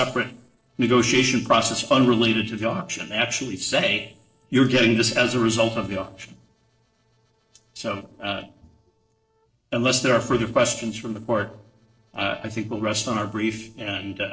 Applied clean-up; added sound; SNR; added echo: neural separator model SepFormer DNS4.